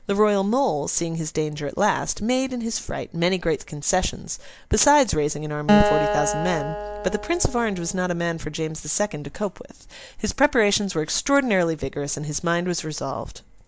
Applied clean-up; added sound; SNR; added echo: none; Acoustic guitar; 2 dB; none.